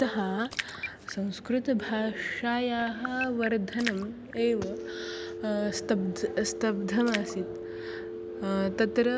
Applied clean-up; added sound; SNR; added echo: none; Telephone + Splash, splatter; 9 dB; none.